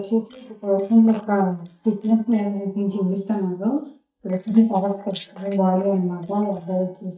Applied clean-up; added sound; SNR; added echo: neural mask model DeepFilterNet 3.